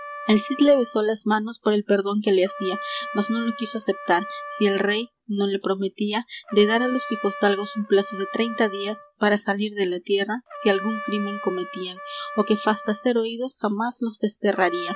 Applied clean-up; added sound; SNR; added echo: none; Trumpet; 13 dB; none.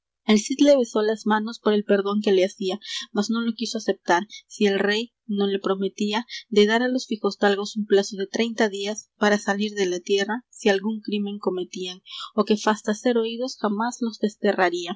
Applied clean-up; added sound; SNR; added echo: none; none; none; none.